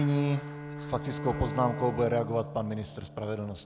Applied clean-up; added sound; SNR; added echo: none; Bowed string instrument; 9 dB; none.